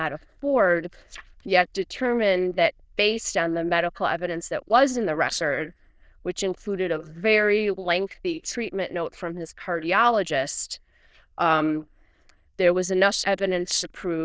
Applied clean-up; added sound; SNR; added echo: neural diffusion model UNIVERSE++.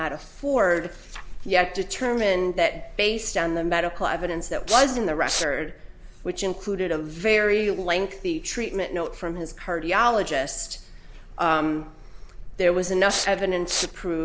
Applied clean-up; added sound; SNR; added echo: none; Respiratory sounds; 5 dB; none.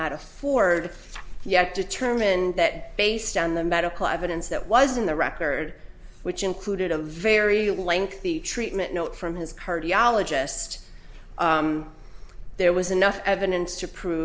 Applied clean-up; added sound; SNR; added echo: none; none; none; none.